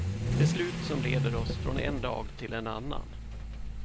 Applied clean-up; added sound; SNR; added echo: none; Accelerating, revving, vroom / Vehicle; -4 dB; none.